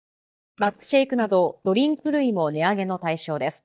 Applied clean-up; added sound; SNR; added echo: neural mask model DeepFilterNet 3.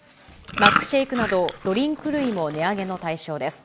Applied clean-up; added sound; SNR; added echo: none; Chewing, mastication; 3 dB; none.